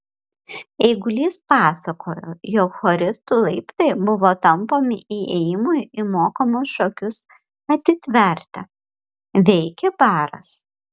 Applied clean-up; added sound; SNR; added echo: none; none; none; none.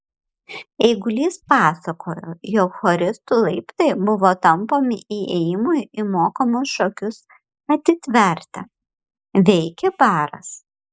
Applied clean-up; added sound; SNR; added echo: neural mask model Resemble Enhance denoiser.